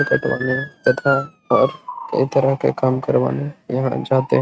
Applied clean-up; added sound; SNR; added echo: neural mask model RNNoise.